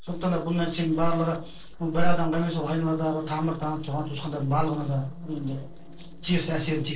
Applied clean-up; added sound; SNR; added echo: neural separator model SepFormer DNS4.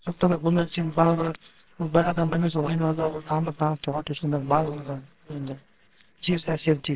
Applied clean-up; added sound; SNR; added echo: neural separator model SepFormer WHAMR!.